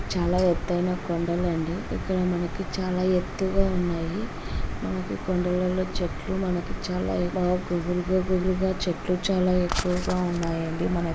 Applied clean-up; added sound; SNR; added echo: none; none; none; none.